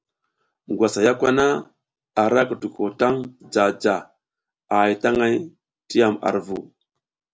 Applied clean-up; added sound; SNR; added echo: none; none; none; none.